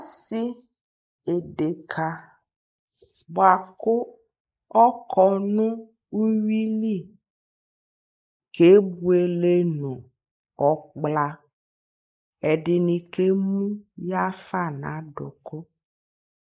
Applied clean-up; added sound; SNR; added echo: neural mask model Resemble Enhance denoiser.